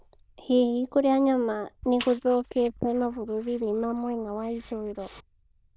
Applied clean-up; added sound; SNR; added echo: neural diffusion model UNIVERSE++.